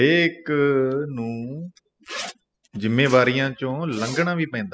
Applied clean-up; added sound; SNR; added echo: classical method spectral subtraction.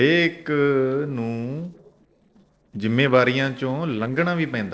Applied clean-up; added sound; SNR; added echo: neural separator model SepFormer DNS4.